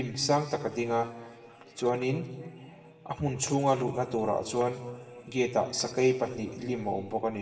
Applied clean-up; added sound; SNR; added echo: none; none; none; reverberation time 2.3 s.